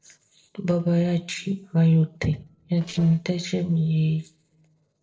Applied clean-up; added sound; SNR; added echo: neural separator model SepFormer DNS4.